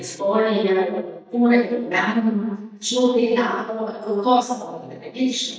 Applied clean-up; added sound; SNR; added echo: neural mask model DeepFilterNet 3.